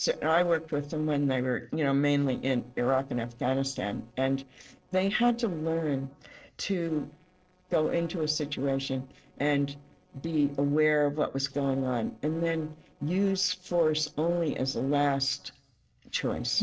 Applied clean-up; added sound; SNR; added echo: neural separator model SepFormer DNS4.